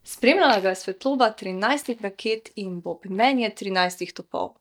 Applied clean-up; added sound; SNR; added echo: neural mask model DeepFilterNet 3.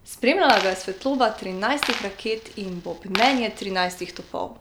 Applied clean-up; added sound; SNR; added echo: none; Coin (dropping); 9 dB; none.